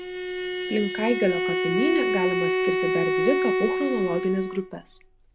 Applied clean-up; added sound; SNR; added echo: none; Bowed string instrument; -2 dB; none.